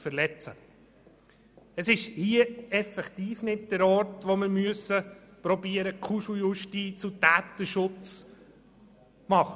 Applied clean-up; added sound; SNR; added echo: none; none; none; none.